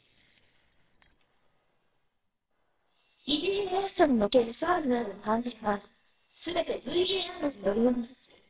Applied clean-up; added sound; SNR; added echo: neural separator model SepFormer WHAMR!.